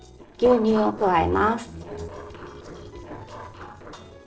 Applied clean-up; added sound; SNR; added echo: neural separator model SepFormer DNS4.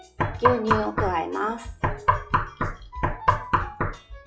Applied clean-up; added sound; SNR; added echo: classical method WPE with log-MMSE.